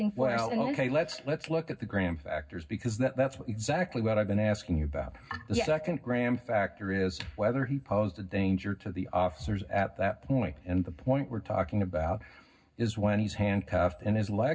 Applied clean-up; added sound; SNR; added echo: none; none; none; reverberation time 0.4 s.